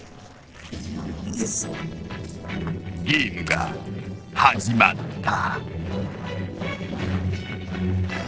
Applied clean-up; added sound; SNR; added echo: neural separator model SepFormer DNS4.